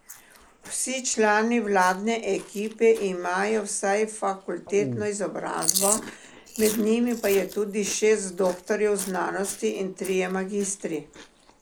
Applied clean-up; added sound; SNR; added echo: neural mask model Resemble Enhance denoiser.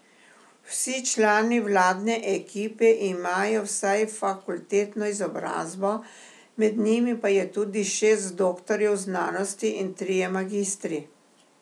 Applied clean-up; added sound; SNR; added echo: none; none; none; none.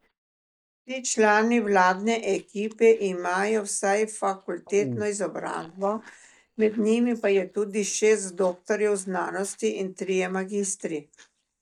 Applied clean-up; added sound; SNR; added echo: neural mask model DeepFilterNet 3.